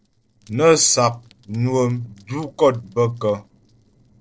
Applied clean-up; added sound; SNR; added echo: neural separator model SepFormer DNS4.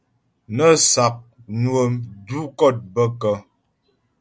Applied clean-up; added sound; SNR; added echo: none; none; none; none.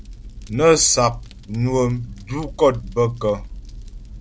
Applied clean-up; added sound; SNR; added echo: none; Fire; 15 dB; none.